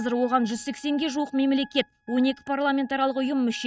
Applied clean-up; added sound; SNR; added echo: neural mask model RNNoise.